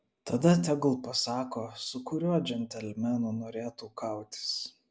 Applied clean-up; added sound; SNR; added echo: none; none; none; none.